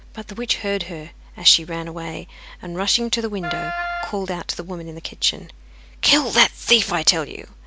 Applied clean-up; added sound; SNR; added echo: none; Wind instrument, woodwind instrument; 5 dB; none.